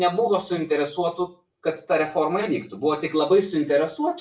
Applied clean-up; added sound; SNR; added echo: none; none; none; reverberation time 0.3 s.